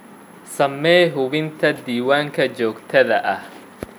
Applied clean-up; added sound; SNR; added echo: none; none; none; none.